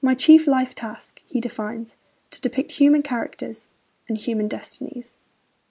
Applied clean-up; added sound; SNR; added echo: none; none; none; none.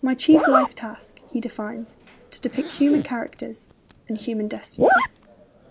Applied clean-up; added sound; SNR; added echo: none; Zipper (clothing); 1 dB; none.